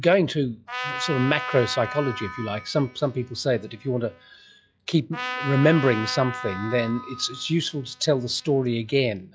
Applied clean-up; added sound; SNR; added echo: classical method log-MMSE.